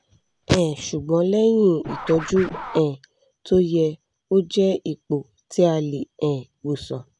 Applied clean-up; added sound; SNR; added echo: none; Scratching (performance technique); 15 dB; none.